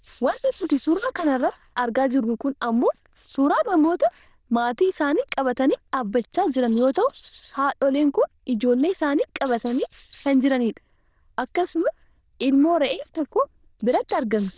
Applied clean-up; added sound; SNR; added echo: neural diffusion model UNIVERSE++.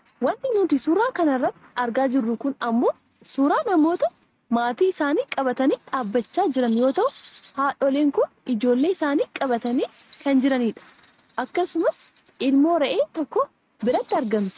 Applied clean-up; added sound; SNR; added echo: neural mask model RNNoise.